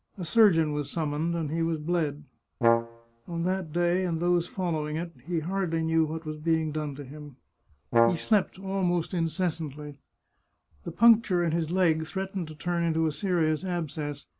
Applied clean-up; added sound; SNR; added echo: none; Brass instrument; 1 dB; none.